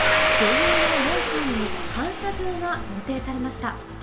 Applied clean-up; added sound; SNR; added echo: none; Domestic sounds, home sounds; -4 dB; reverberation time 1.3 s.